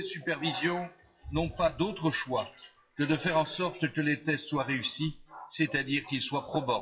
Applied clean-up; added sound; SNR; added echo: classical method WPE with log-MMSE.